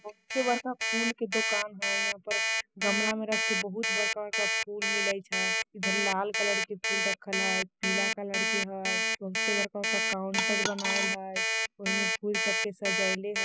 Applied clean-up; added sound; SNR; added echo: classical method spectral subtraction.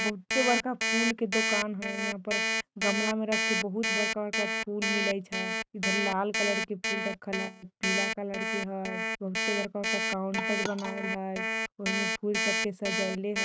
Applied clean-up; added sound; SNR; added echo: neural mask model RNNoise.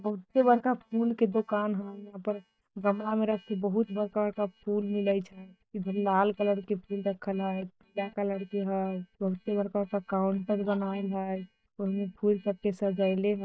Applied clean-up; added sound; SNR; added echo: neural mask model DeepFilterNet 3.